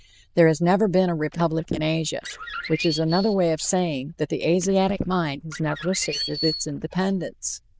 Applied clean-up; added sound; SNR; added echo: neural diffusion model UNIVERSE++.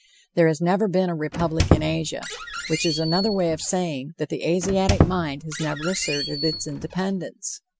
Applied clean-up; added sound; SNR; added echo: none; Squeak; 2 dB; none.